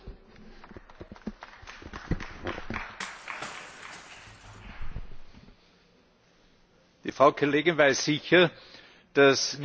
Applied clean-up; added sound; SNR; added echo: none; Shatter / Crushing; 18 dB; none.